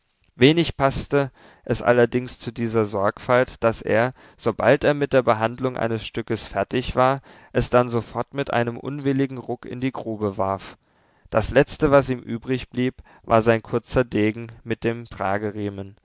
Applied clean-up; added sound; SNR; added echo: none; none; none; none.